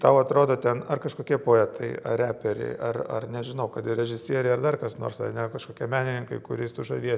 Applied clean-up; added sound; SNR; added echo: none; none; none; none.